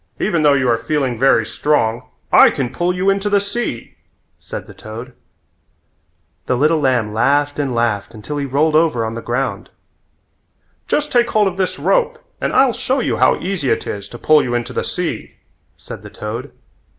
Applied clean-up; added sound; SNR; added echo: none; none; none; none.